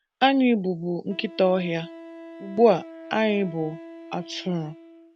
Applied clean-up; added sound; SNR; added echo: none; Wind instrument, woodwind instrument; 18 dB; none.